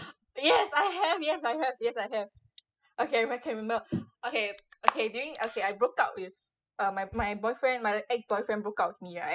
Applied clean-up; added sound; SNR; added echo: classical method spectral subtraction.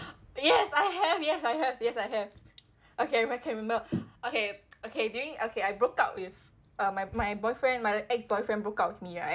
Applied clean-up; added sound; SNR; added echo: none; none; none; none.